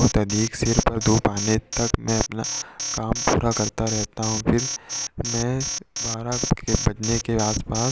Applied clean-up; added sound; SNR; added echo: none; Alarm; 7 dB; none.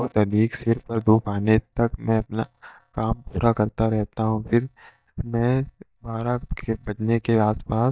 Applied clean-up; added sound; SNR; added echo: neural mask model DeepFilterNet 3.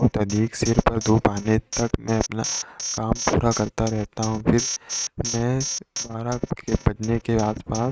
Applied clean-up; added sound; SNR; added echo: neural mask model RNNoise.